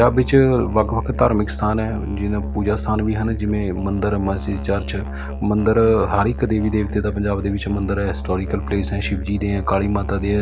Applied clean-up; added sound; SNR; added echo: none; Musical instrument; 7 dB; none.